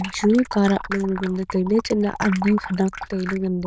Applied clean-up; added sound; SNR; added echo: neural diffusion model UNIVERSE++.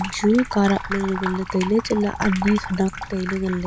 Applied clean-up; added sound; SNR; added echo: none; Sink (filling or washing) / Water tap, faucet; 9 dB; none.